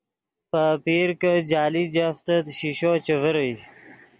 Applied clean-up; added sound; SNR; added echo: none; none; none; none.